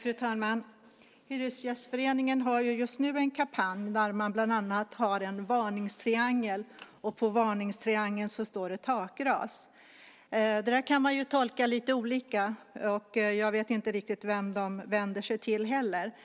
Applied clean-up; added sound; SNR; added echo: none; none; none; none.